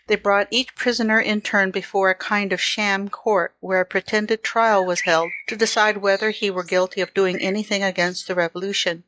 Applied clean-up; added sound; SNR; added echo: classical method log-MMSE.